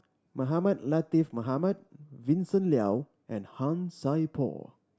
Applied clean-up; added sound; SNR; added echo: none; none; none; none.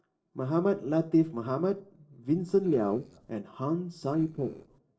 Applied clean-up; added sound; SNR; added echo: neural separator model SepFormer DNS4.